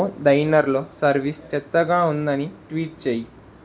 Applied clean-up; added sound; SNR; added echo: none; none; none; none.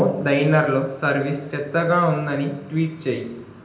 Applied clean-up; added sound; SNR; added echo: none; none; none; reverberation time 0.8 s.